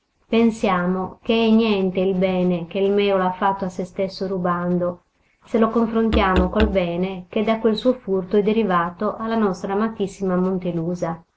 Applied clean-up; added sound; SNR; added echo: none; Musical instrument; 5 dB; none.